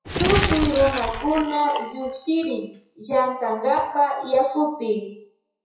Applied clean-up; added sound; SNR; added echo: classical method WPE with log-MMSE.